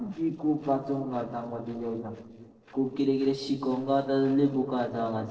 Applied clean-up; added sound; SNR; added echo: neural separator model SepFormer DNS4.